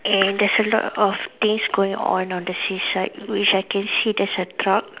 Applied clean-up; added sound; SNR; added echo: none; none; none; none.